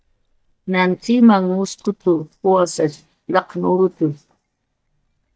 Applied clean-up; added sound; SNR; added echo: neural mask model DeepFilterNet 3.